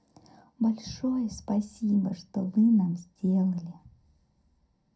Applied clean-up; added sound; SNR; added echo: none; none; none; reverberation time 0.3 s.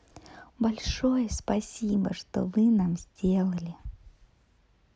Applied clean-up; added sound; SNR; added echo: none; none; none; none.